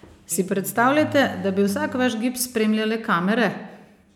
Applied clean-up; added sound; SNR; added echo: none; Electric guitar; 15 dB; none.